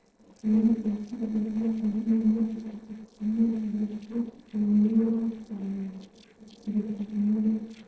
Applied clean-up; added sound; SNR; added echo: neural separator model SepFormer DNS4.